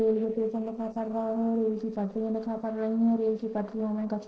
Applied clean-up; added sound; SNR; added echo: neural separator model SepFormer DNS4.